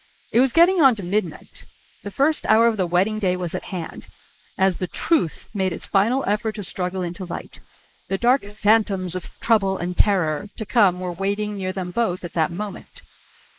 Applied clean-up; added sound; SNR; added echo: neural mask model Resemble Enhance denoiser.